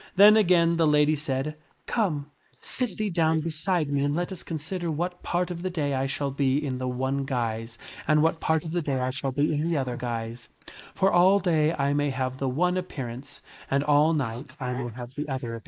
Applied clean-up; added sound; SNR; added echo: neural mask model Resemble Enhance denoiser.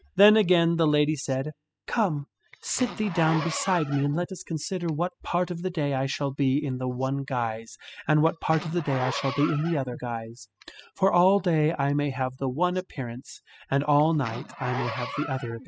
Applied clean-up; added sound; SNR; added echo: classical method spectral subtraction.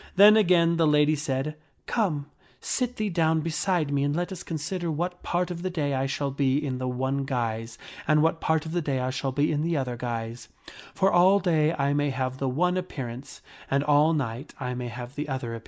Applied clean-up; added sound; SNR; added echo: none; none; none; none.